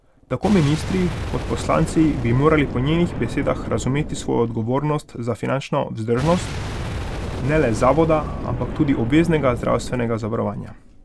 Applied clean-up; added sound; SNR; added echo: none; Boom; 8 dB; none.